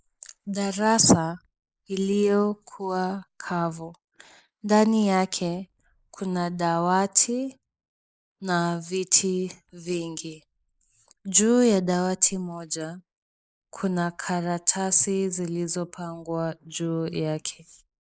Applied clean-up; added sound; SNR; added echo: neural mask model Resemble Enhance denoiser.